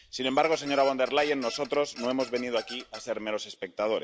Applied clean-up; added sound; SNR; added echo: none; Squeak; 16 dB; none.